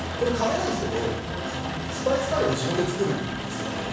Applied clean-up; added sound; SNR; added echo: none; Rain; 5 dB; reverberation time 1.1 s.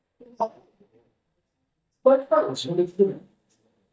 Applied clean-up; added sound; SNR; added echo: neural mask model DeepFilterNet 3.